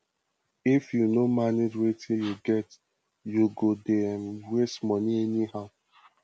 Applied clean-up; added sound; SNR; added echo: none; none; none; none.